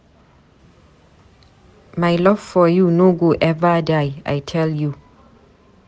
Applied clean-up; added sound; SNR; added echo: none; none; none; none.